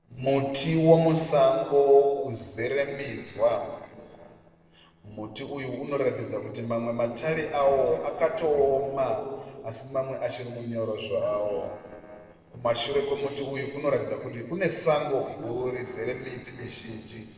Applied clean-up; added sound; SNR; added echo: neural separator model SepFormer DNS4.